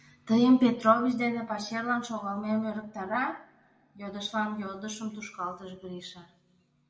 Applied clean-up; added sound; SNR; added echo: none; none; none; reverberation time 0.9 s.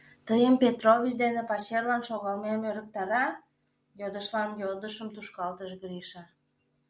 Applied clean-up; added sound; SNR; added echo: none; none; none; none.